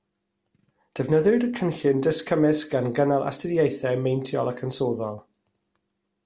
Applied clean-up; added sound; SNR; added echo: none; none; none; none.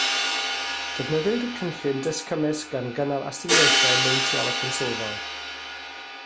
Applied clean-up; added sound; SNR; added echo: none; Hi-hat; -3 dB; none.